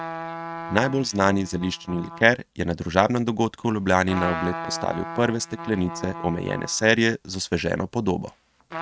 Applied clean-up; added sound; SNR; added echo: neural mask model RNNoise.